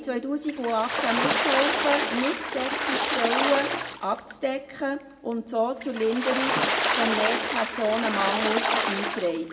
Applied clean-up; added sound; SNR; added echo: none; Water / Splash, splatter; 0 dB; reverberation time 1.7 s.